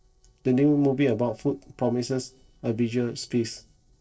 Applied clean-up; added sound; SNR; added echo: neural separator model SepFormer DNS4.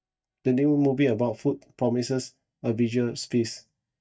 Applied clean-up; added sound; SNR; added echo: neural mask model DeepFilterNet 3.